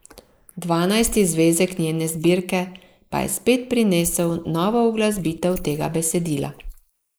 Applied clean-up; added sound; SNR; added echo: neural mask model Resemble Enhance denoiser.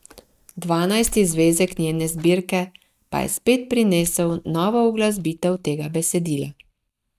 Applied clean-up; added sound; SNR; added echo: neural mask model DeepFilterNet 3.